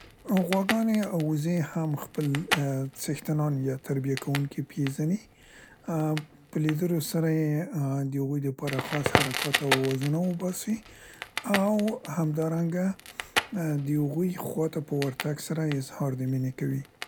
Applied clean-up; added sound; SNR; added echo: none; Crackle; 8 dB; none.